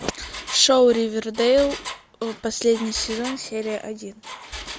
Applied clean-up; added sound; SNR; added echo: none; Engine; 15 dB; none.